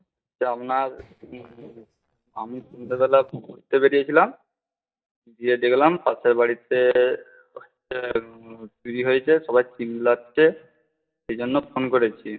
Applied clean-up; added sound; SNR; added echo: neural mask model DeepFilterNet 3.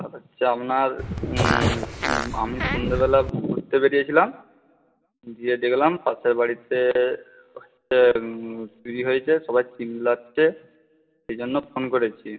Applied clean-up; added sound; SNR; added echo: none; Fart; 2 dB; reverberation time 0.2 s.